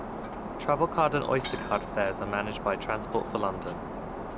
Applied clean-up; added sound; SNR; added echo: none; Shatter; 6 dB; none.